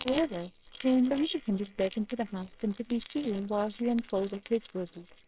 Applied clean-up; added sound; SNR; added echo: neural separator model SepFormer WHAMR!.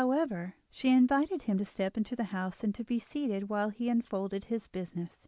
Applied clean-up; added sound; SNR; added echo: none; none; none; none.